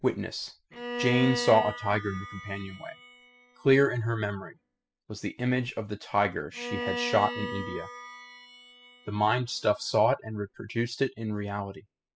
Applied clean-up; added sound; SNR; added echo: classical method spectral subtraction.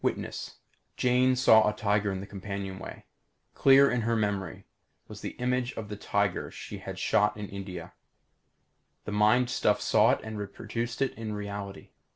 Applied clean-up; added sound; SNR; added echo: none; none; none; none.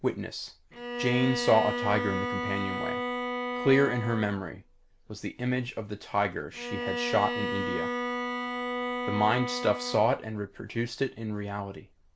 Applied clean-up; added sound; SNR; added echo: none; Bowed string instrument; 5 dB; none.